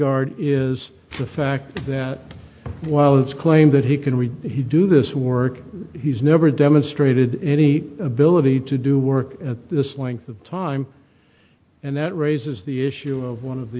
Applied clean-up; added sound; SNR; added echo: none; none; none; none.